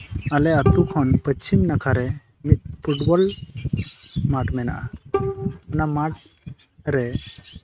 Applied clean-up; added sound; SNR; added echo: neural mask model RNNoise.